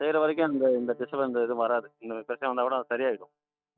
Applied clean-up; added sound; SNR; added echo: neural mask model DeepFilterNet 3.